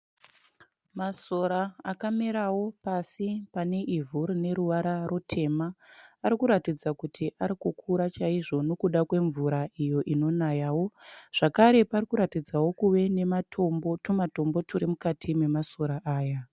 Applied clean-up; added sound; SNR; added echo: none; none; none; none.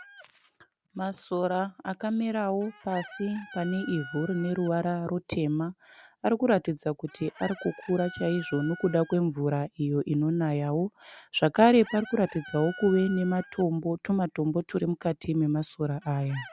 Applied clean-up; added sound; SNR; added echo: none; Chicken, rooster; 20 dB; none.